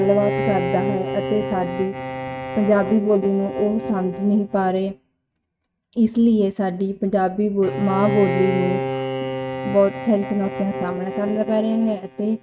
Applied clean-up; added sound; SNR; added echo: neural mask model RNNoise.